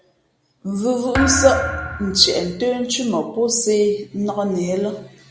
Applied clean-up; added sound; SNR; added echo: none; Thump, thud; 7 dB; none.